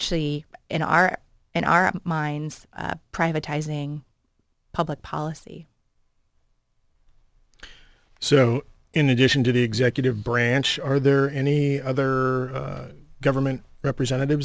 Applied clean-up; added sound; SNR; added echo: none; none; none; none.